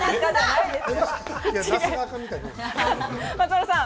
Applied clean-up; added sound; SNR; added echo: none; none; none; none.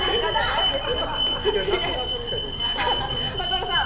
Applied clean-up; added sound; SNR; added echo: none; Alarm; 1 dB; reverberation time 2.1 s.